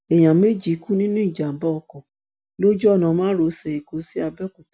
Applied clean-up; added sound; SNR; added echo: none; none; none; none.